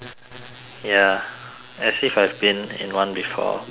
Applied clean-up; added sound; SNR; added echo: none; none; none; none.